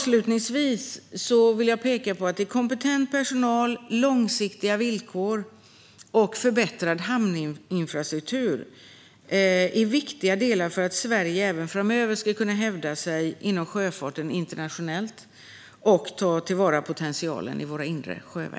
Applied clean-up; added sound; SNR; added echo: none; none; none; none.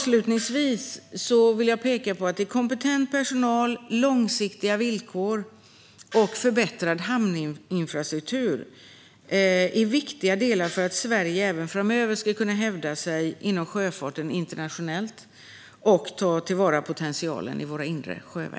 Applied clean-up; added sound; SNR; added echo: none; Gong; 19 dB; none.